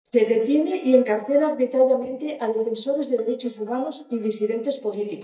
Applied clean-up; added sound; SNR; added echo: neural mask model DeepFilterNet 3.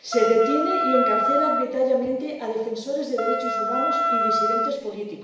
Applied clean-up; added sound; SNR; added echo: none; Wind instrument, woodwind instrument; -1 dB; reverberation time 1.0 s.